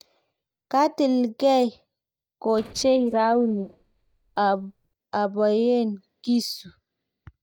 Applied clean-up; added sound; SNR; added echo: neural mask model DeepFilterNet 3.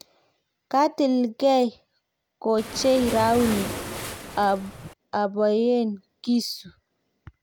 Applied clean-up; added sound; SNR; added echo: none; Waves, surf; 8 dB; none.